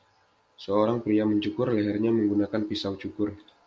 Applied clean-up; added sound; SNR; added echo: none; none; none; none.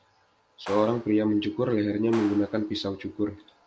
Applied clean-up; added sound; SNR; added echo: none; Clapping; 18 dB; none.